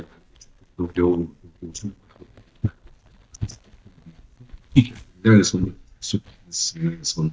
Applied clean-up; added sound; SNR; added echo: neural mask model DeepFilterNet 3.